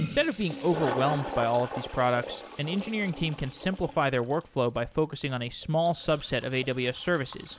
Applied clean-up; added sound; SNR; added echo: none; Toilet flush; 11 dB; none.